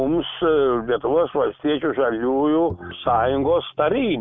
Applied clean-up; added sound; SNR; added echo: neural mask model RNNoise.